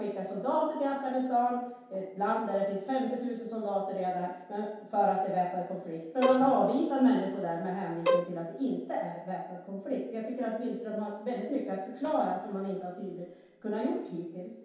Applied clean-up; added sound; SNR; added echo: none; Bowed string instrument; 0 dB; reverberation time 0.8 s.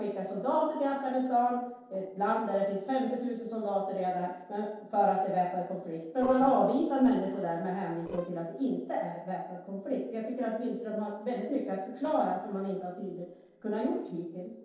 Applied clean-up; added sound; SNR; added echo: neural separator model SepFormer DNS4.